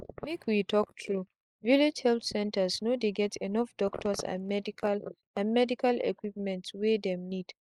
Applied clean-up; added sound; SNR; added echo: neural mask model Resemble Enhance denoiser.